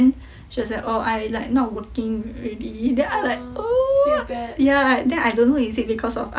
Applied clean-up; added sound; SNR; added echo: none; none; none; none.